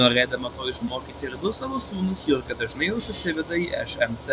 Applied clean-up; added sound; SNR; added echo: none; Mechanical fan; 14 dB; none.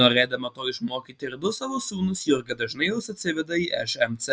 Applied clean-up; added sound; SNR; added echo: none; none; none; none.